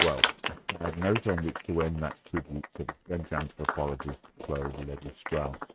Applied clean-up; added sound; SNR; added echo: neural mask model RNNoise.